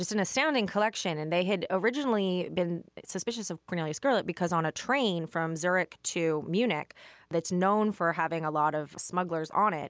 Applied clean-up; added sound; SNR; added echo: none; none; none; none.